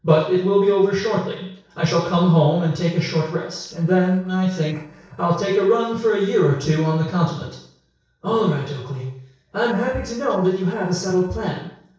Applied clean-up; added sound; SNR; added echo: neural separator model SepFormer DNS4.